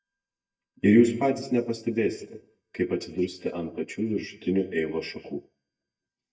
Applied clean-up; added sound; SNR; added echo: neural mask model DeepFilterNet 3.